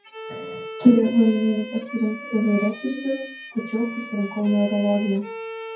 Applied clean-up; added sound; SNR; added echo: classical method WPE with log-MMSE.